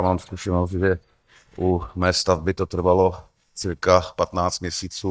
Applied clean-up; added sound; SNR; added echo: neural mask model DeepFilterNet 3.